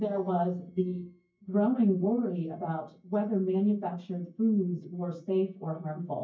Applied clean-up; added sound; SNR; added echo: neural mask model DeepFilterNet 3.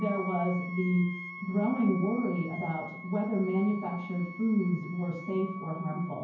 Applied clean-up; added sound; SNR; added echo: none; Wind instrument, woodwind instrument; 13 dB; reverberation time 0.9 s.